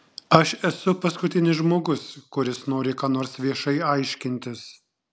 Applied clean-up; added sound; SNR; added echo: none; none; none; none.